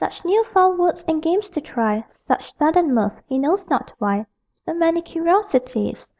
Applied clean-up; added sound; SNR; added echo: neural mask model Resemble Enhance denoiser.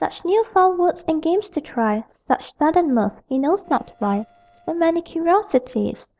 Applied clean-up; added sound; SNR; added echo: neural separator model SepFormer DNS4.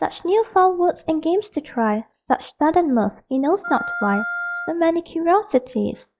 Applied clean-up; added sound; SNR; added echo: classical method log-MMSE.